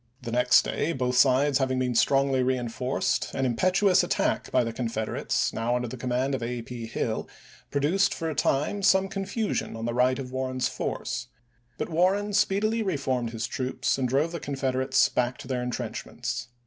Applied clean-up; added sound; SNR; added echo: none; none; none; none.